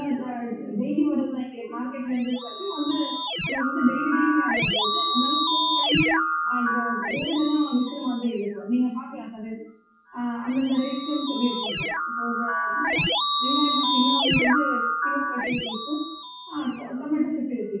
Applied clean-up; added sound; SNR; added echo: classical method WPE with log-MMSE.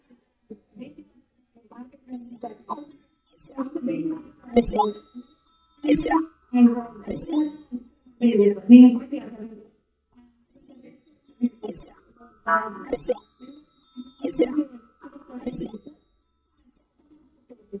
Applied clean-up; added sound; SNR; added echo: neural mask model DeepFilterNet 3.